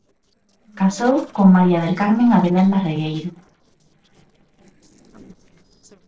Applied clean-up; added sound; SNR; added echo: neural separator model SepFormer DNS4.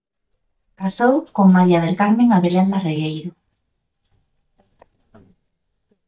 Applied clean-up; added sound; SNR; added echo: neural mask model DeepFilterNet 3.